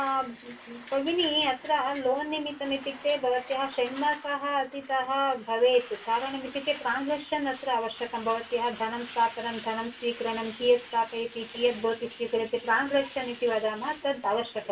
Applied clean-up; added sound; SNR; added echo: none; Truck; 18 dB; reverberation time 0.2 s.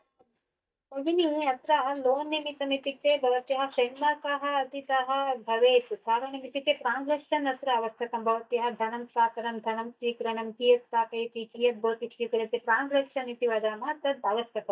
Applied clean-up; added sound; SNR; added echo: neural mask model DeepFilterNet 3.